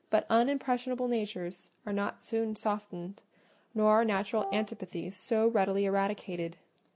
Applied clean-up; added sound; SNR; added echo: none; Wind instrument, woodwind instrument; 10 dB; none.